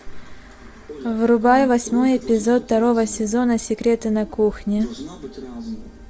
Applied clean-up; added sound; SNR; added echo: none; none; none; none.